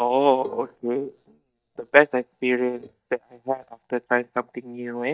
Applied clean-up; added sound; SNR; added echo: neural mask model DeepFilterNet 3.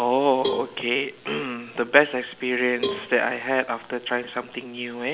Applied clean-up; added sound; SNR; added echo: none; Cowbell; 11 dB; none.